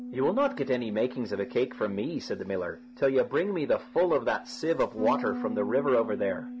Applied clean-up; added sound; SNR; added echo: none; Bass guitar; 11 dB; none.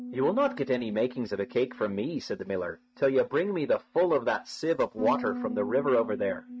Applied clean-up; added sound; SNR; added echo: neural mask model RNNoise.